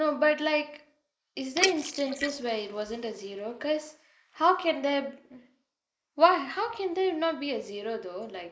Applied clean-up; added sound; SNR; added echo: neural mask model Resemble Enhance denoiser.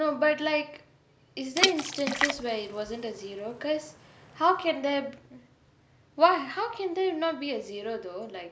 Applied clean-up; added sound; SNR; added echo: none; Water / Splash, splatter; 4 dB; none.